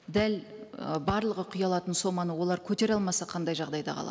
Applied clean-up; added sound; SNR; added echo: none; none; none; none.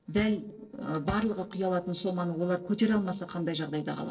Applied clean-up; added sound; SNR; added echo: neural separator model SepFormer DNS4.